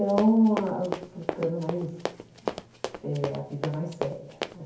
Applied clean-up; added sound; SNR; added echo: none; Run; 8 dB; reverberation time 0.6 s.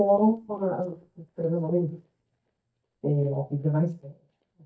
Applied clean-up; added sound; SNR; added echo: neural mask model DeepFilterNet 3.